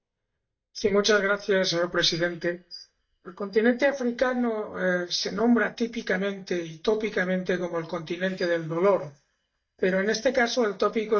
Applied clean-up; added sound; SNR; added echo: neural mask model DeepFilterNet 3.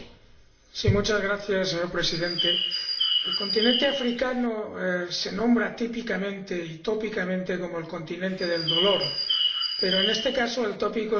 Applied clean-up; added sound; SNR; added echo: none; Bird; 0 dB; reverberation time 0.5 s.